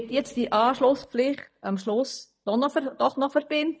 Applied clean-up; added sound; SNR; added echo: neural mask model DeepFilterNet 3.